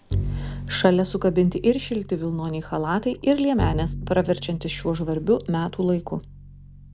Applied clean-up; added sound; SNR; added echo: none; Bowed string instrument; 9 dB; none.